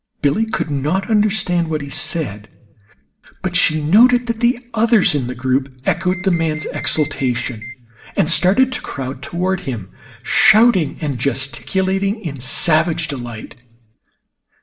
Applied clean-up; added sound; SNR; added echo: none; Alarm; 14 dB; reverberation time 0.5 s.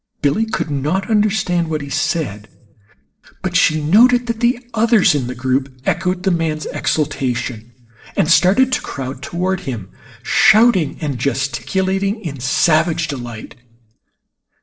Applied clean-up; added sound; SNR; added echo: neural separator model SepFormer DNS4.